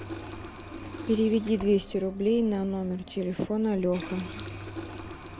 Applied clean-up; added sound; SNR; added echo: none; Water tap, faucet; 12 dB; none.